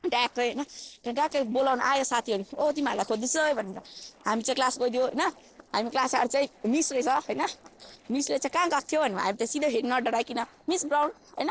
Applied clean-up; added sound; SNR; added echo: neural separator model SepFormer DNS4.